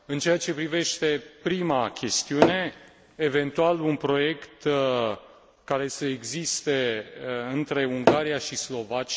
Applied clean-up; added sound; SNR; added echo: none; Tap / Hammer; 0 dB; none.